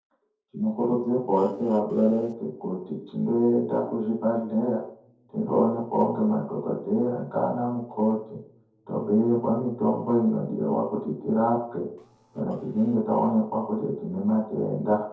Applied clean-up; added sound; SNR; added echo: neural separator model SepFormer DNS4.